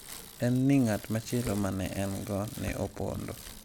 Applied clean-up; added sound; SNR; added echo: none; Bicycle; 14 dB; none.